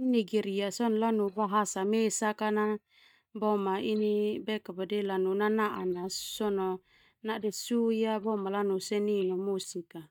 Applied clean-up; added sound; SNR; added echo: neural mask model DeepFilterNet 3.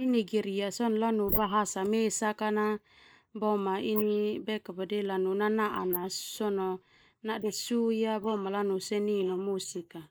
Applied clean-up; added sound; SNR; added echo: neural mask model Resemble Enhance denoiser.